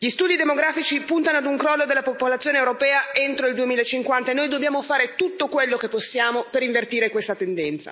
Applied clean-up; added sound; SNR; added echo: none; none; none; none.